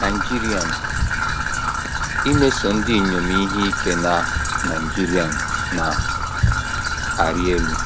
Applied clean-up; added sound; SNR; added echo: none; Trickle, dribble / Traffic noise, roadway noise; -1 dB; none.